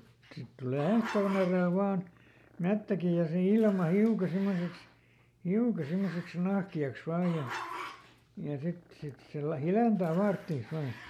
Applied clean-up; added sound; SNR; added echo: none; Growling; 17 dB; none.